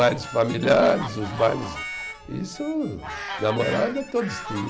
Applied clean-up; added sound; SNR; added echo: none; Fowl + Harmonica; 11 dB; none.